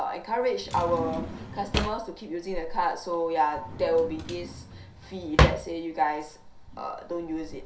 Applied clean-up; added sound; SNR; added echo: none; Drawer open or close; 3 dB; reverberation time 0.3 s.